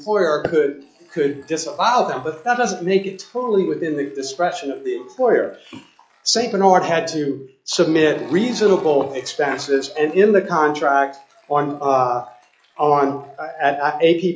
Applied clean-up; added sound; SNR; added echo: classical method log-MMSE.